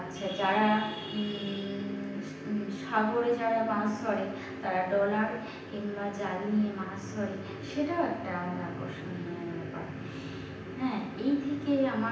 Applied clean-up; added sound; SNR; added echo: none; none; none; reverberation time 0.9 s.